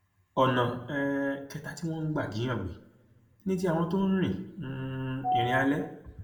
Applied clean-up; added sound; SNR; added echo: none; none; none; reverberation time 0.5 s.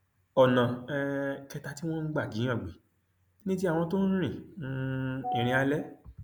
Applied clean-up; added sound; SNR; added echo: none; none; none; none.